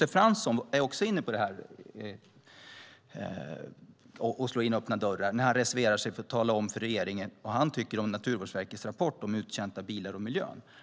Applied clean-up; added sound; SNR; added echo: none; none; none; none.